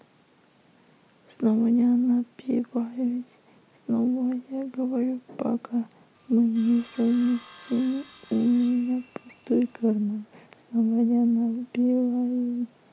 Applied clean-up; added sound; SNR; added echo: none; Sawing; 19 dB; none.